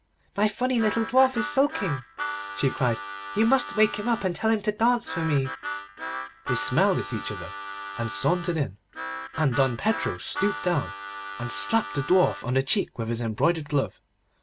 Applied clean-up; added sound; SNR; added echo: none; Harmonica; 9 dB; none.